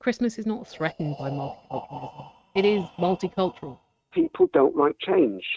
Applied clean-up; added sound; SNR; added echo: neural mask model RNNoise.